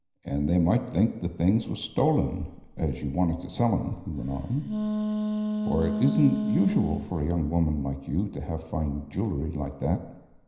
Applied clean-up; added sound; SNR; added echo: none; Wind instrument, woodwind instrument; 3 dB; reverberation time 0.9 s.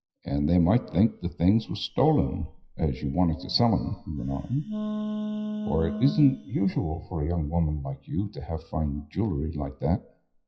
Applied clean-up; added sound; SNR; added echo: classical method WPE with log-MMSE.